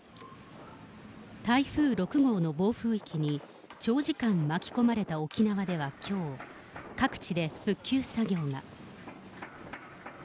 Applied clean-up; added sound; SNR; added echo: none; none; none; none.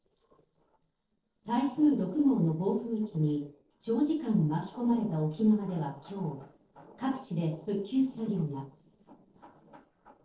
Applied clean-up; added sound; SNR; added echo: neural separator model SepFormer DNS4.